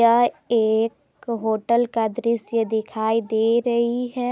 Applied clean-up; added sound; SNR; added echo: none; none; none; none.